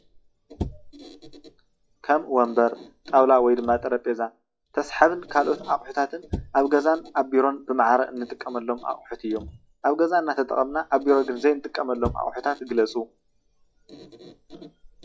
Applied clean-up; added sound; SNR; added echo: classical method log-MMSE.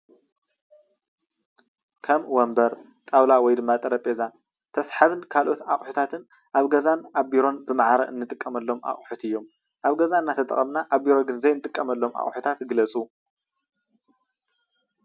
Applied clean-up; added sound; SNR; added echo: none; none; none; none.